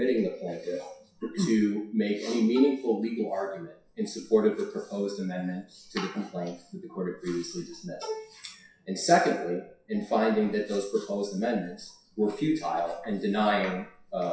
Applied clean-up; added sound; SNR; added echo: classical method WPE with log-MMSE.